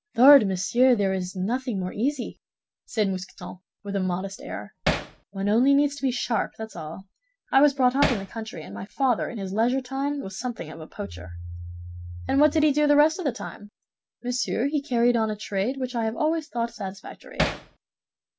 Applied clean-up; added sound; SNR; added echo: none; Hammer; 3 dB; none.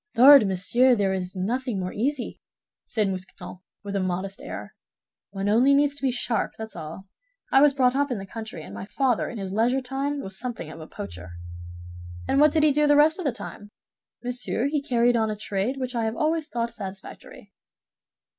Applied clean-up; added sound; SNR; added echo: none; none; none; none.